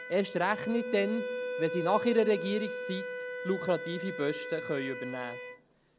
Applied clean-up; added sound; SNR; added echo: none; Wind instrument, woodwind instrument; 6 dB; none.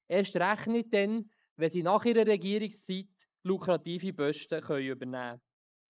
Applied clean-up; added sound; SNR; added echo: neural mask model Resemble Enhance denoiser.